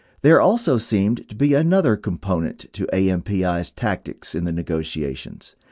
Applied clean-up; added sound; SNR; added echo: none; none; none; none.